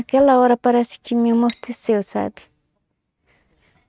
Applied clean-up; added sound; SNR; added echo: neural mask model RNNoise.